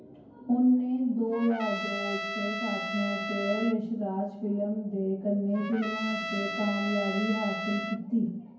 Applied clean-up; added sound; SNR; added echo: none; Trumpet; 6 dB; reverberation time 0.9 s.